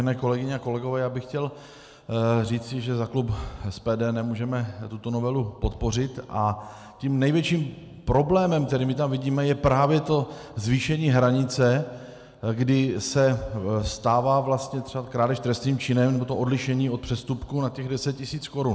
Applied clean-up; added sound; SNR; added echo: none; none; none; none.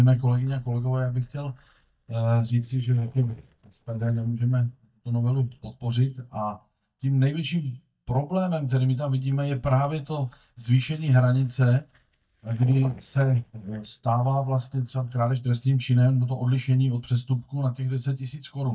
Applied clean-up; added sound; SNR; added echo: neural mask model DeepFilterNet 3.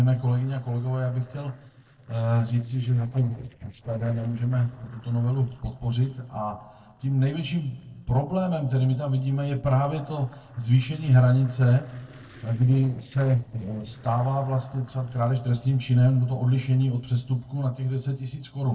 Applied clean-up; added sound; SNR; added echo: neural separator model SepFormer DNS4.